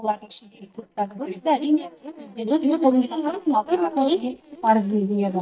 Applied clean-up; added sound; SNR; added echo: neural mask model DeepFilterNet 3.